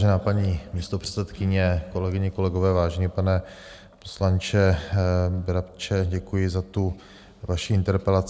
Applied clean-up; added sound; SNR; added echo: none; none; none; none.